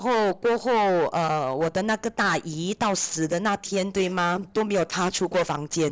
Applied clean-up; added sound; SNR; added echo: neural separator model SepFormer DNS4.